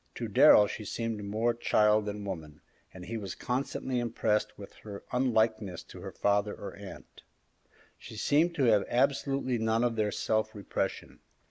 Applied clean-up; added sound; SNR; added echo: none; none; none; none.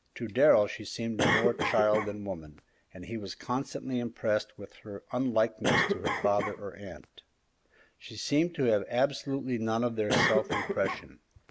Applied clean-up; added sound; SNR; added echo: none; Cough; 5 dB; none.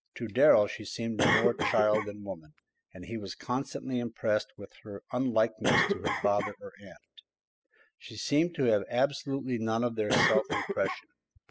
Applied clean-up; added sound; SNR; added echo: classical method spectral subtraction.